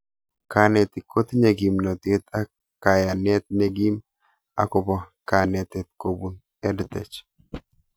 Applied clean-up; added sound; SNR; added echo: none; none; none; none.